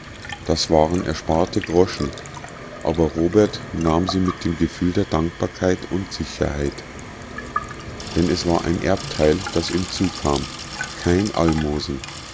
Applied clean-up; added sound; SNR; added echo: none; Sink (filling or washing) / Water tap, faucet; 11 dB; none.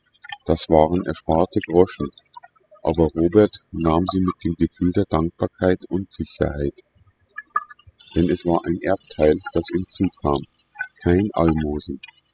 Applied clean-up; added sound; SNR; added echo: classical method spectral subtraction.